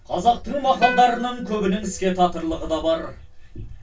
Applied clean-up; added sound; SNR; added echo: none; Plucked string instrument; 12 dB; reverberation time 0.2 s.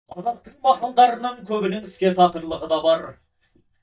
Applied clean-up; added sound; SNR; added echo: neural mask model DeepFilterNet 3.